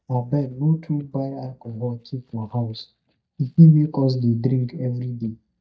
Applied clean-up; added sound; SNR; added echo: neural mask model DeepFilterNet 3.